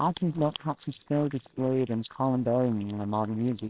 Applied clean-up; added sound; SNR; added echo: neural separator model SepFormer WHAMR!.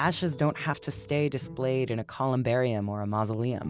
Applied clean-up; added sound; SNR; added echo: none; none; none; none.